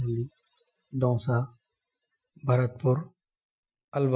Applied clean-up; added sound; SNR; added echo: classical method Wiener filter.